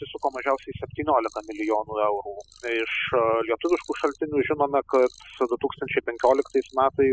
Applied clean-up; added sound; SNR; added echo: classical method spectral subtraction.